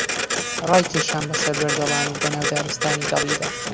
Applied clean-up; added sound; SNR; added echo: none; Printer; 0 dB; none.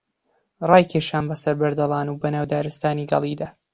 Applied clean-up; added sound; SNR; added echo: none; none; none; none.